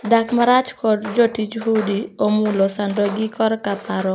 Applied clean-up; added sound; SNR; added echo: none; Walk, footsteps; 17 dB; none.